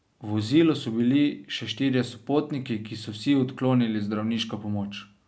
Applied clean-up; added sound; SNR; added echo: none; none; none; none.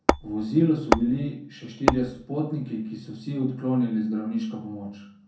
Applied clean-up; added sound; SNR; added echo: none; Tap / Hammer; -3 dB; reverberation time 0.6 s.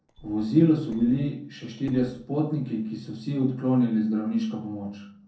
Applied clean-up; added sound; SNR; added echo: neural separator model SepFormer DNS4.